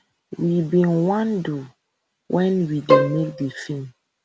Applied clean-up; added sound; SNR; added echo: none; Bowed string instrument; -3 dB; none.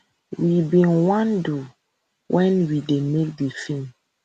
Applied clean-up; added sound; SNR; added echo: none; none; none; none.